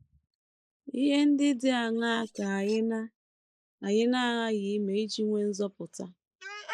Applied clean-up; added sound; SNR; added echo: neural mask model Resemble Enhance denoiser.